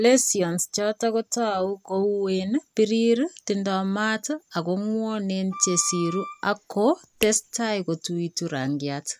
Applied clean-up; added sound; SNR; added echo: none; Wind instrument, woodwind instrument + Finger snapping; 13 dB; none.